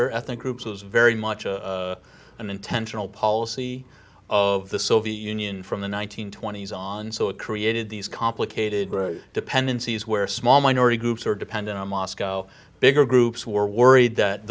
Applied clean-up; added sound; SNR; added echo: none; none; none; none.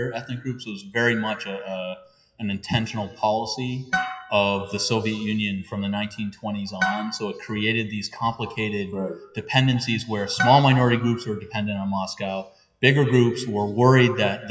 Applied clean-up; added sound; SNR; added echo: classical method WPE with log-MMSE.